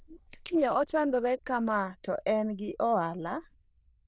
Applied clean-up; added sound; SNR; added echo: neural diffusion model UNIVERSE++.